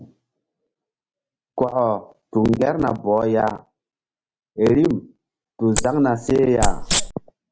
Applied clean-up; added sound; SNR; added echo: none; Wild animals; 1 dB; none.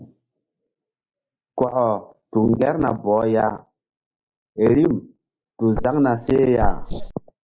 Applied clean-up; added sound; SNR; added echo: neural mask model Resemble Enhance denoiser.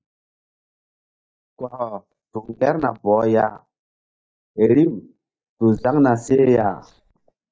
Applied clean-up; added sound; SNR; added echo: neural mask model DeepFilterNet 3.